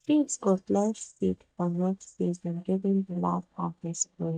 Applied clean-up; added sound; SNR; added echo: neural mask model DeepFilterNet 3.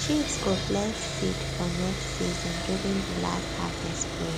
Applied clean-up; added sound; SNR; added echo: none; Sawing; 1 dB; none.